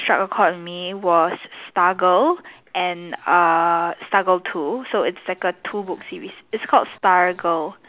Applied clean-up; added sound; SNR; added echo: none; none; none; none.